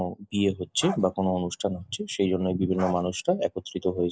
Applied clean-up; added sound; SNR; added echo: neural mask model Resemble Enhance denoiser.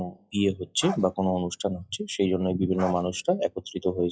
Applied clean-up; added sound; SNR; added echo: classical method log-MMSE.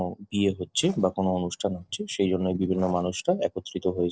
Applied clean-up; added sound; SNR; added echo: neural separator model SepFormer DNS4.